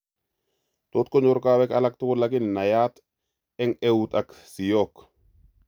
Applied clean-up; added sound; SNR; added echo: none; none; none; none.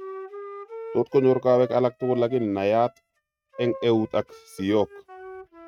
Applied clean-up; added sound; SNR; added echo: neural mask model RNNoise.